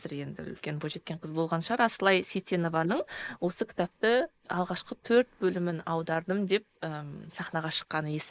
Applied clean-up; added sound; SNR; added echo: neural mask model Resemble Enhance denoiser.